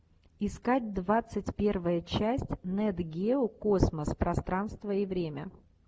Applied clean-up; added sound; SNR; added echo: none; none; none; none.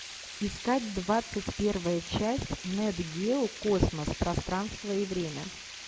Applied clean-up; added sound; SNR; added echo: none; Water; 12 dB; none.